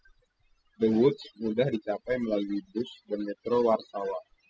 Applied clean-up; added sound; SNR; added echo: classical method spectral subtraction.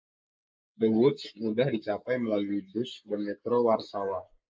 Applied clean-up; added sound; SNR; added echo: neural mask model Resemble Enhance denoiser.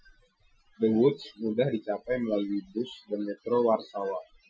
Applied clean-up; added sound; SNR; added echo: classical method Wiener filter.